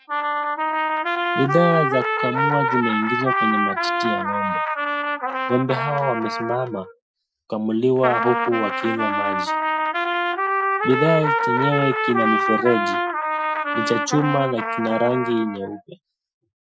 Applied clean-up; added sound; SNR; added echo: classical method Wiener filter.